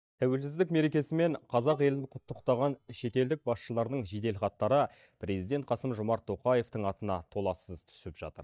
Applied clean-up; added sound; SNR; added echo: neural mask model DeepFilterNet 3.